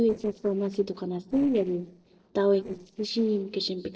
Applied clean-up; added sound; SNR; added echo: neural separator model SepFormer DNS4.